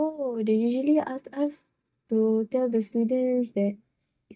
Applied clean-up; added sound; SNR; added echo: neural mask model DeepFilterNet 3.